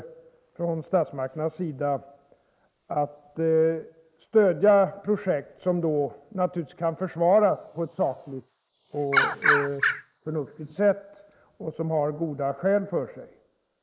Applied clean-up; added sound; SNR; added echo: neural mask model Resemble Enhance denoiser.